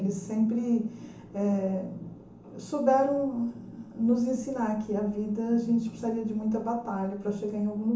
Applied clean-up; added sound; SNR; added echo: none; none; none; reverberation time 0.8 s.